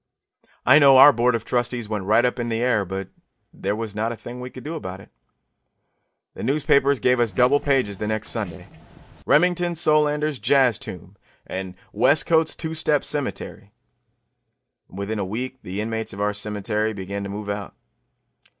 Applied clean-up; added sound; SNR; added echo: neural separator model SepFormer DNS4.